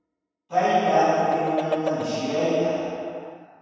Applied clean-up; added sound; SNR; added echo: none; Chicken, rooster; 11 dB; reverberation time 2.2 s.